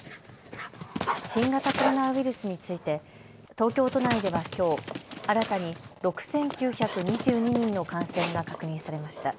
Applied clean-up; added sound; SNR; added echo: none; Dog; 6 dB; none.